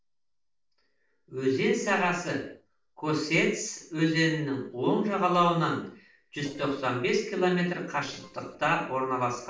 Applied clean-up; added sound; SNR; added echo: neural separator model SepFormer DNS4.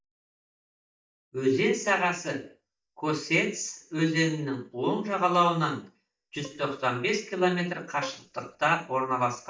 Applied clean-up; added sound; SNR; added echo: neural mask model DeepFilterNet 3.